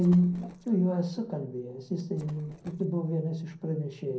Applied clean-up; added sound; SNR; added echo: neural separator model SepFormer DNS4.